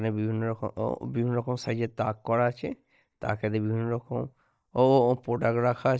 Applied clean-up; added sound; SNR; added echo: neural mask model DeepFilterNet 3.